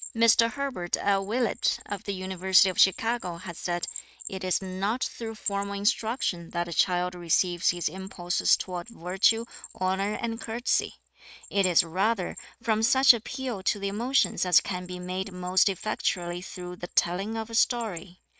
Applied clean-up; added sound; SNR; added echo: neural mask model RNNoise.